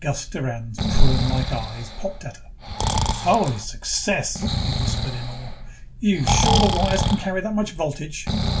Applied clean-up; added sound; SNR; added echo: none; Breathing; 1 dB; reverberation time 0.2 s.